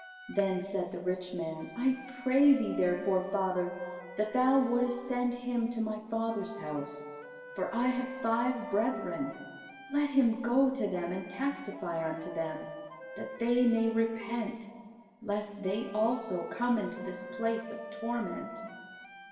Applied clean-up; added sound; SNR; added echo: none; Wind instrument, woodwind instrument; 14 dB; reverberation time 2.0 s.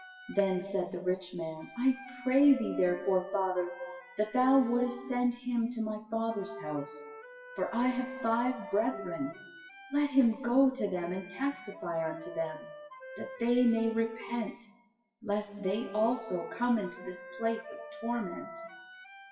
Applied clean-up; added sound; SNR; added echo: classical method WPE with log-MMSE.